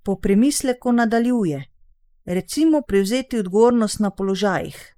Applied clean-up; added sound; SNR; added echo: neural mask model Resemble Enhance denoiser.